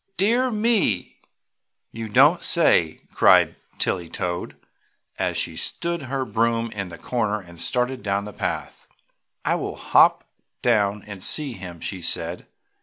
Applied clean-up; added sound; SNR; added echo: none; none; none; none.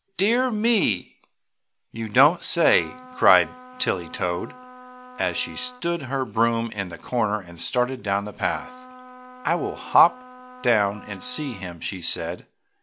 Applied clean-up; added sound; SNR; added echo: none; Trumpet; 18 dB; none.